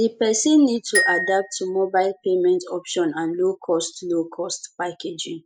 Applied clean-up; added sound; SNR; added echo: classical method spectral subtraction.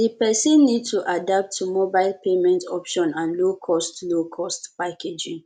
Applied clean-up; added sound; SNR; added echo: none; none; none; none.